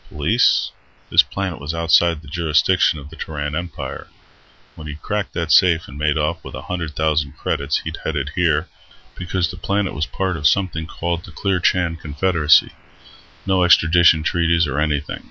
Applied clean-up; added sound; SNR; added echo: none; none; none; none.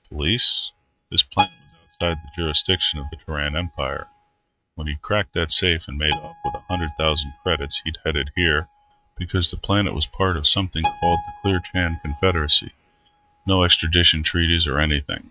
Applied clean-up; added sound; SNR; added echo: neural mask model RNNoise.